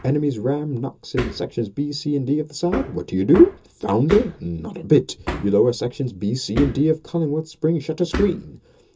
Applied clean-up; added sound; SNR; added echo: none; Hammer; 12 dB; reverberation time 0.2 s.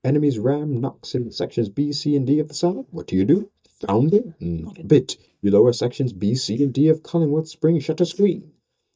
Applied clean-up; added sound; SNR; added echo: neural mask model DeepFilterNet 3.